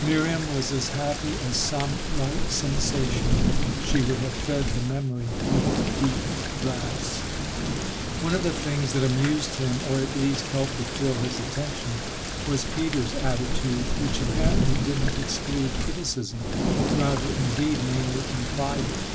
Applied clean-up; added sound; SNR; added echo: none; Thunder / Rain; -1 dB; none.